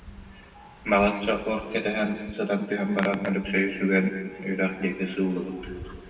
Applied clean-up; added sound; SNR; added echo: none; Hands; 17 dB; reverberation time 1.9 s.